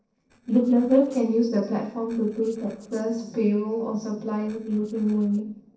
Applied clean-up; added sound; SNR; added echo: neural separator model SepFormer DNS4.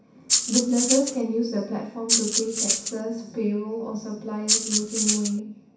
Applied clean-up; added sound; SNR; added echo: none; Rattle (instrument); -3 dB; reverberation time 0.6 s.